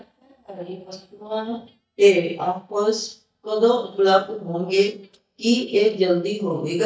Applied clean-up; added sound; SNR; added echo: neural mask model DeepFilterNet 3.